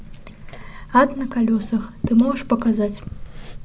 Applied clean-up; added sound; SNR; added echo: none; Liquid; 12 dB; none.